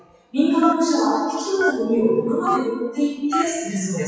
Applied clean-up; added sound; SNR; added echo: classical method WPE with log-MMSE.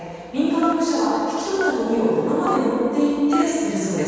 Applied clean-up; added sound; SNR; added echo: none; Telephone; 12 dB; reverberation time 2.1 s.